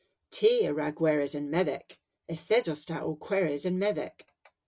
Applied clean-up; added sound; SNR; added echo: none; none; none; none.